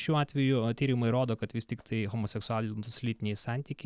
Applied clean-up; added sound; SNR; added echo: none; none; none; none.